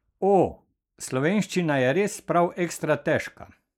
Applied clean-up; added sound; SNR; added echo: neural mask model Resemble Enhance denoiser.